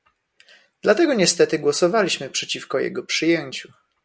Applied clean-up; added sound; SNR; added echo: none; none; none; none.